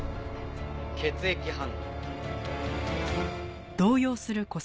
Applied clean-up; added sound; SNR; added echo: none; none; none; none.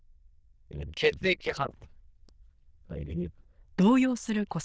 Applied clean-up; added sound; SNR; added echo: neural diffusion model UNIVERSE++.